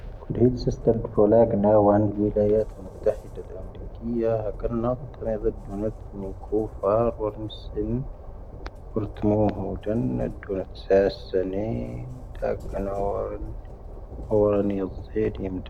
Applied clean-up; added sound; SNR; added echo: none; Train; 12 dB; none.